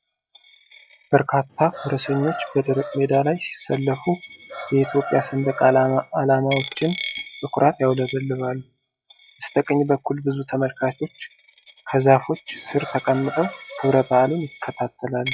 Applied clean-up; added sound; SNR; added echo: classical method log-MMSE.